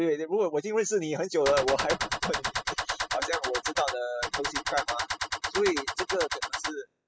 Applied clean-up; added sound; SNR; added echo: classical method spectral subtraction.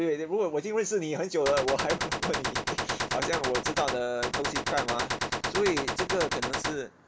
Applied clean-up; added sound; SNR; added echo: none; Gunshot, gunfire; 1 dB; none.